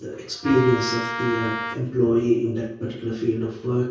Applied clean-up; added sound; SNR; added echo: none; Wind instrument, woodwind instrument; 7 dB; reverberation time 0.6 s.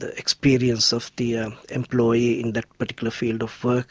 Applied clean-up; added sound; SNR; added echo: none; none; none; none.